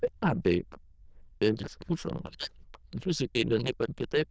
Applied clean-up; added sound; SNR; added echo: neural diffusion model UNIVERSE++.